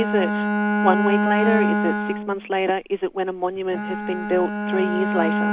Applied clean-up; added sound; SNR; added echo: none; Bowed string instrument; -1 dB; none.